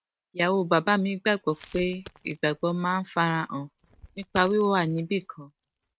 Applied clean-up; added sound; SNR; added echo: neural mask model RNNoise.